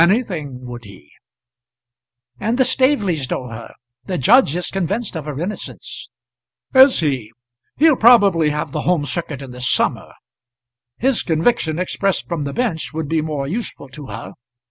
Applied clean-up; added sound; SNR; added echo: none; none; none; none.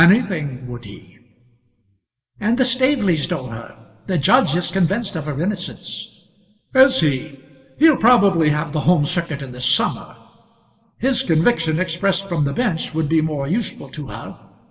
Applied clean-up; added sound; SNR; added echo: none; none; none; reverberation time 1.6 s.